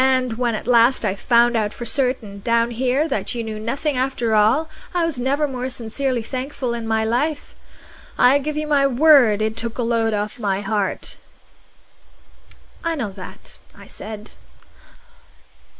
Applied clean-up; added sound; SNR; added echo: neural mask model Resemble Enhance denoiser.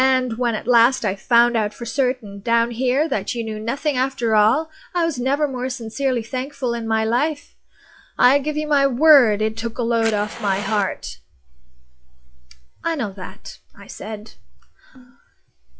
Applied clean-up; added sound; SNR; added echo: classical method log-MMSE.